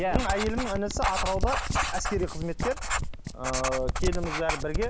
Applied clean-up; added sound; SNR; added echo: none; Writing; -1 dB; none.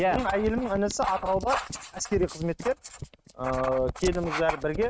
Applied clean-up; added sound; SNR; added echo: neural mask model RNNoise.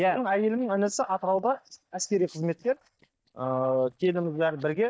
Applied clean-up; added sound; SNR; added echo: neural mask model DeepFilterNet 3.